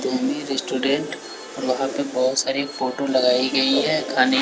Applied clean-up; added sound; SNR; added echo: none; none; none; none.